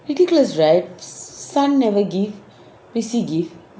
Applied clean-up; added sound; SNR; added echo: none; none; none; none.